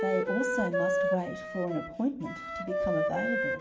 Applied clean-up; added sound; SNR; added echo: none; Wind instrument, woodwind instrument; -2 dB; reverberation time 1.6 s.